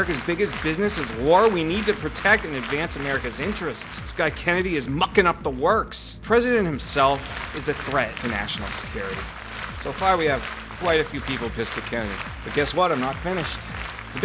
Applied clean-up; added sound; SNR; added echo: none; Applause; 12 dB; none.